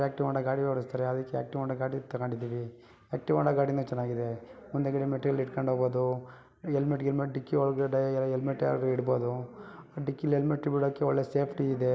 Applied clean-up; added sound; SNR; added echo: none; none; none; none.